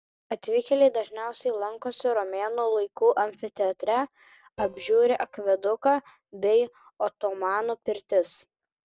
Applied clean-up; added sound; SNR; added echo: neural separator model SepFormer DNS4.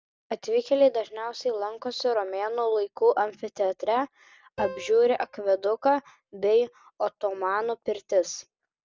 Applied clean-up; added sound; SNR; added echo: none; Piano; 18 dB; none.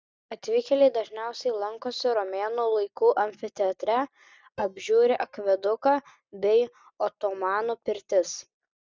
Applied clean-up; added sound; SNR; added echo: neural mask model DeepFilterNet 3.